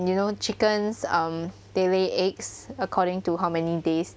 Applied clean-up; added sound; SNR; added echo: none; none; none; none.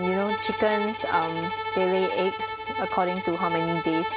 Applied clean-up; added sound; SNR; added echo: none; Bowed string instrument; 3 dB; none.